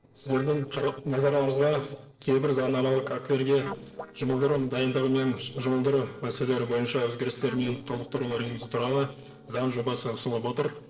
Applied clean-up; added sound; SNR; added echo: neural separator model SepFormer DNS4.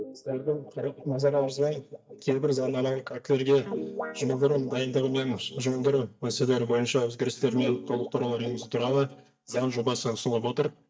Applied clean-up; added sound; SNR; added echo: neural mask model DeepFilterNet 3.